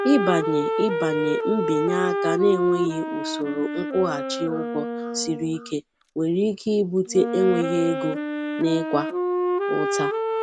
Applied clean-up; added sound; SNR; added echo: none; Wind instrument, woodwind instrument; 2 dB; none.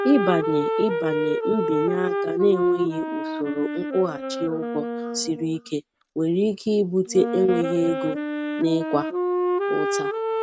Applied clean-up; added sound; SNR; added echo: neural mask model RNNoise.